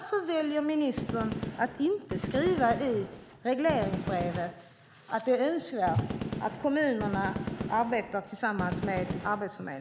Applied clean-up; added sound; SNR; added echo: none; Gunshot, gunfire; 6 dB; none.